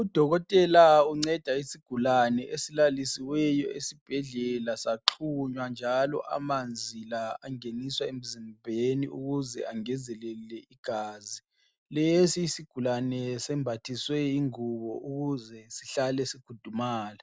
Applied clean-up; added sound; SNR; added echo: none; none; none; none.